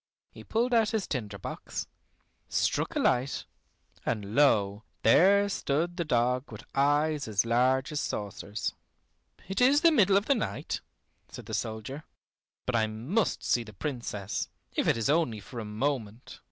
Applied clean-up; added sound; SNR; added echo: none; none; none; none.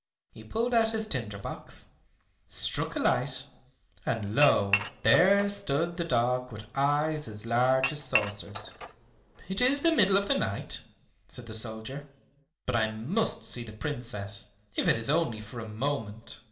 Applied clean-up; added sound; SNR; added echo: none; Dishes, pots, and pans / Chink, clink; 7 dB; reverberation time 0.8 s.